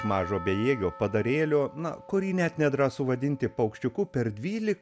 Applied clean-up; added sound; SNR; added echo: none; Percussion; 17 dB; none.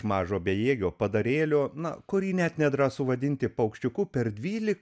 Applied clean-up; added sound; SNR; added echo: none; none; none; none.